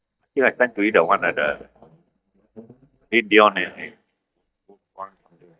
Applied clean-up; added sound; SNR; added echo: neural mask model DeepFilterNet 3.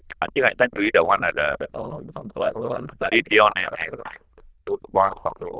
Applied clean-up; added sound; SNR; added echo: neural diffusion model UNIVERSE++.